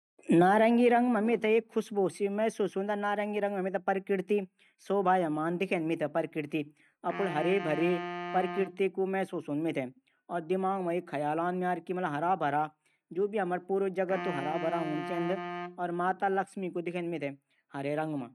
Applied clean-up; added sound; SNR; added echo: neural mask model RNNoise.